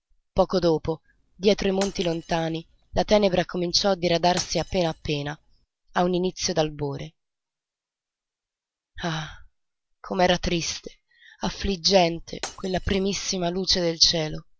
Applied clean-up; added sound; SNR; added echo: none; Shatter; 18 dB; none.